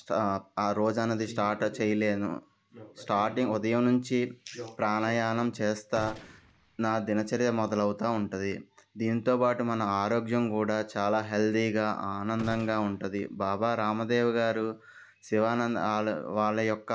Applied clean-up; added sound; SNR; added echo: none; Gunshot, gunfire; 17 dB; none.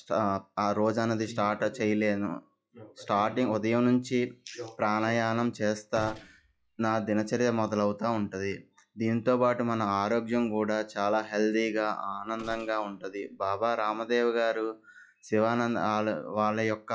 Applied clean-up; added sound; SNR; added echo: classical method log-MMSE.